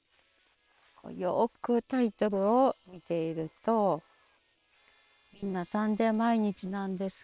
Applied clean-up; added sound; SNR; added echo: neural separator model SepFormer WHAM!.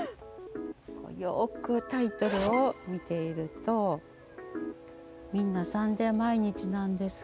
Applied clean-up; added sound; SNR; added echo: none; none; none; none.